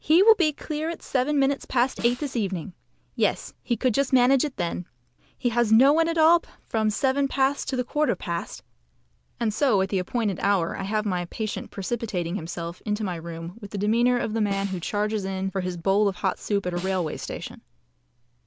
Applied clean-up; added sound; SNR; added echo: none; Snare drum; 19 dB; none.